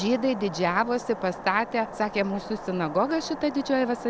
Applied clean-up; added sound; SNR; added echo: none; none; none; none.